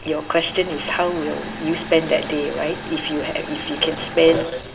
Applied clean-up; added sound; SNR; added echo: none; Engine / Mechanisms; 11 dB; reverberation time 1.3 s.